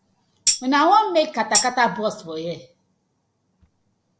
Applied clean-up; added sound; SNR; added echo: none; Tambourine; 3 dB; none.